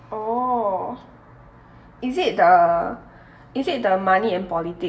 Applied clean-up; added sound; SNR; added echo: none; none; none; reverberation time 0.7 s.